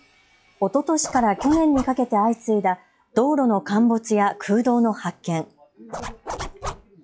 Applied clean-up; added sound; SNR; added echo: classical method log-MMSE.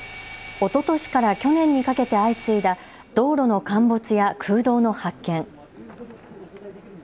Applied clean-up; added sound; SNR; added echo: none; none; none; none.